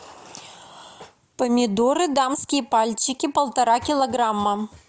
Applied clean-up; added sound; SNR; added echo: none; none; none; none.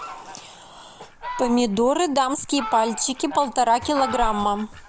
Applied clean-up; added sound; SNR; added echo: none; Fowl; 11 dB; none.